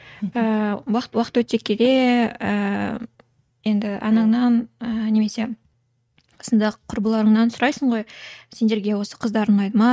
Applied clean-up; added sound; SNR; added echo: neural mask model RNNoise.